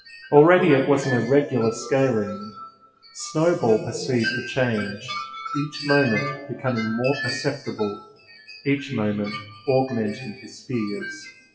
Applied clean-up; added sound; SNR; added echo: classical method WPE with log-MMSE.